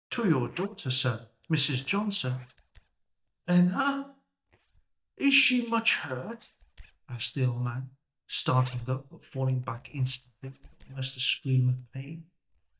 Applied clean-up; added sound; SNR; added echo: neural mask model DeepFilterNet 3.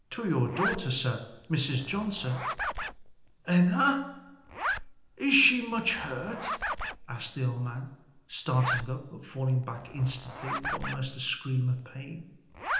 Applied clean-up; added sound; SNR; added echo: none; Zipper (clothing); 8 dB; reverberation time 0.8 s.